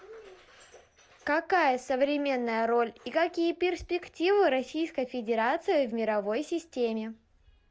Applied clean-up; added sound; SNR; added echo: none; none; none; none.